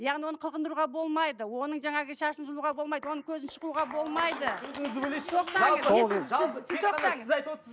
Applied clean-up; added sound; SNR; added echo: none; none; none; none.